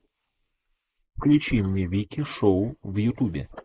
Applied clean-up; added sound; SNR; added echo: neural mask model Resemble Enhance denoiser.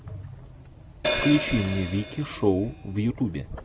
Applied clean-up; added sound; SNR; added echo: none; Hi-hat; 1 dB; none.